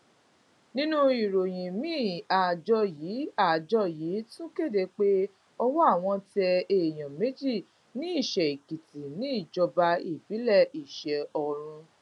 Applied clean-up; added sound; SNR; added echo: none; none; none; none.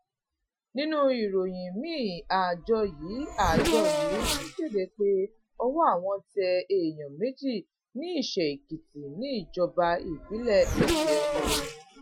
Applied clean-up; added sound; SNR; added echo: classical method Wiener filter.